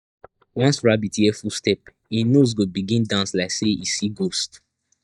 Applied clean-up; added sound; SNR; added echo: neural mask model DeepFilterNet 3.